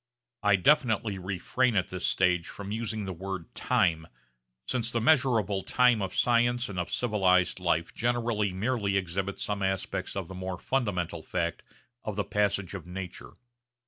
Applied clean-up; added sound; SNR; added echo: none; none; none; none.